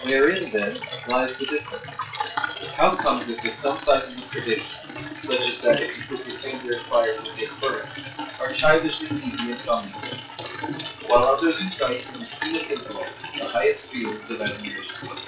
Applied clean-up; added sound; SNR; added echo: classical method WPE with log-MMSE.